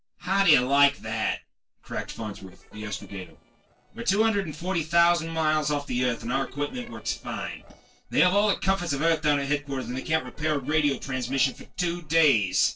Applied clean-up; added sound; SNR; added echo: neural separator model SepFormer DNS4.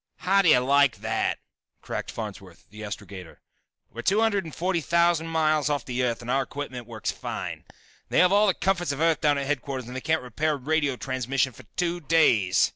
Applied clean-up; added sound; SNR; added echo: none; none; none; none.